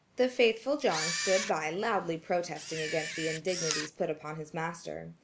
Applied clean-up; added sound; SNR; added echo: none; Camera; 5 dB; none.